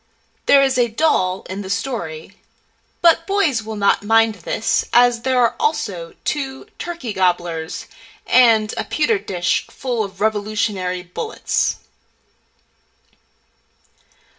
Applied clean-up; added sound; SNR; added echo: none; none; none; reverberation time 0.2 s.